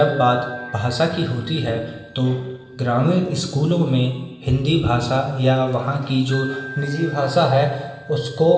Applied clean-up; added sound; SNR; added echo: none; Wind chime; 19 dB; reverberation time 1.2 s.